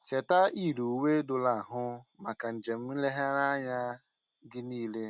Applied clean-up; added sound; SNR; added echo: none; none; none; none.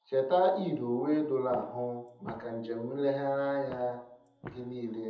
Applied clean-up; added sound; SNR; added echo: none; Walk, footsteps; 19 dB; reverberation time 0.7 s.